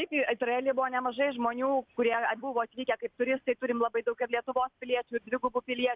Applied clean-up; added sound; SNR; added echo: none; none; none; none.